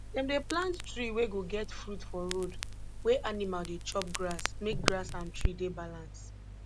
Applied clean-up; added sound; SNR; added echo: none; Crackle; 2 dB; none.